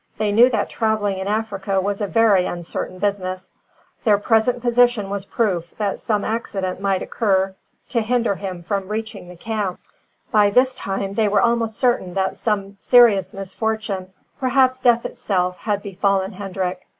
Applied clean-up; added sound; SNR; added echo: none; none; none; none.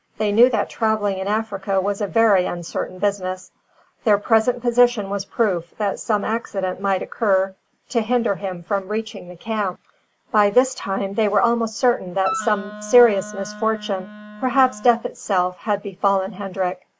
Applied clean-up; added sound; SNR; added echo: none; Wind instrument, woodwind instrument; 12 dB; none.